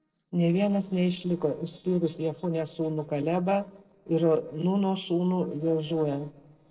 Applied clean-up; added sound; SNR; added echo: neural separator model SepFormer DNS4.